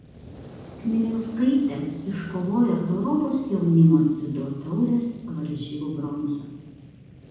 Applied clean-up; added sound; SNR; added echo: none; Fire; 19 dB; reverberation time 1.2 s.